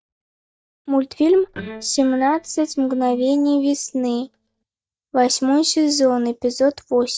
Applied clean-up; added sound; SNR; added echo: neural mask model DeepFilterNet 3.